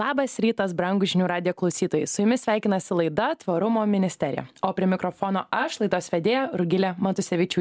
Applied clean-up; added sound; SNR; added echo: none; none; none; none.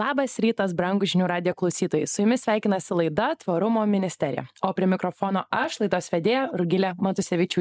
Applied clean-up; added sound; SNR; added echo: neural mask model Resemble Enhance denoiser.